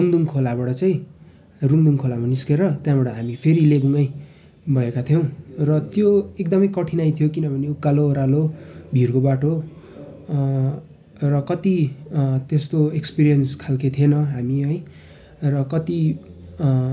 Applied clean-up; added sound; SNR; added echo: none; none; none; none.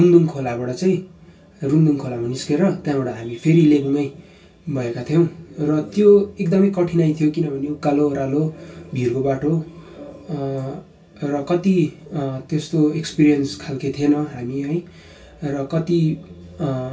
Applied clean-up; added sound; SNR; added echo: none; none; none; reverberation time 0.2 s.